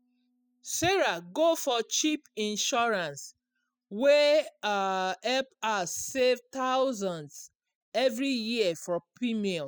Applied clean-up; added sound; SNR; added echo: classical method spectral subtraction.